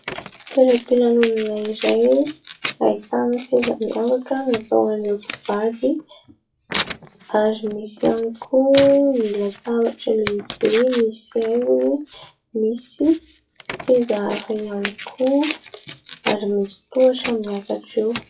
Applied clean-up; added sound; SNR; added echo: classical method WPE with log-MMSE.